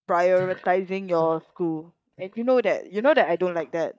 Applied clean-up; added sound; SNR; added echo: neural mask model DeepFilterNet 3.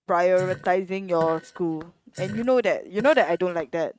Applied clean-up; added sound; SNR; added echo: neural mask model RNNoise.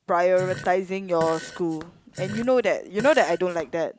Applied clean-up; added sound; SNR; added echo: none; Fart; 16 dB; none.